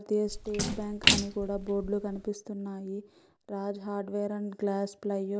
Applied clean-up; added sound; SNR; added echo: none; Splash, splatter; 1 dB; none.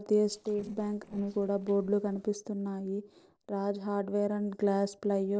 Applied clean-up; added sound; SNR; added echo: neural separator model SepFormer DNS4.